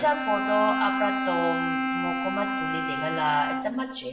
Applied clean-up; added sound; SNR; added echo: none; Bowed string instrument; 0 dB; reverberation time 0.8 s.